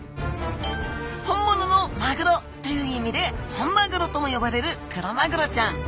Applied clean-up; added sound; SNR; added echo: none; none; none; none.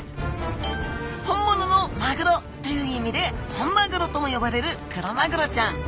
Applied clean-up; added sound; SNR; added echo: none; Boom; 16 dB; none.